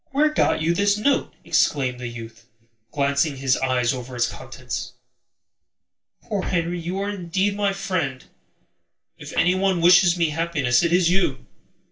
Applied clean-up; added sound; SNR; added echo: none; Guitar; 18 dB; reverberation time 0.2 s.